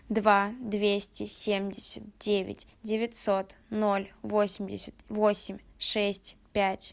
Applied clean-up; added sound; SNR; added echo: none; none; none; none.